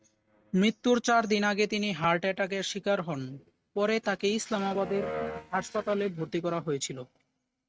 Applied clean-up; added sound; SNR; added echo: neural mask model RNNoise.